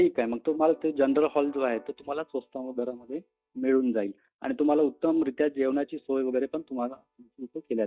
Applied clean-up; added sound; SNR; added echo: neural mask model DeepFilterNet 3.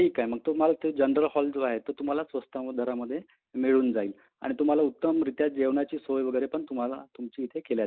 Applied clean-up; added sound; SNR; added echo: none; none; none; none.